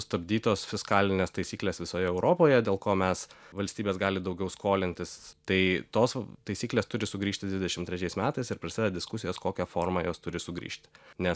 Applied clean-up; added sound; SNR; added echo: none; none; none; none.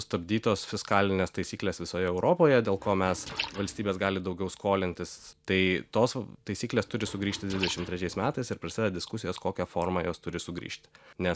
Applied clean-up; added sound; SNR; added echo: none; Liquid; 12 dB; none.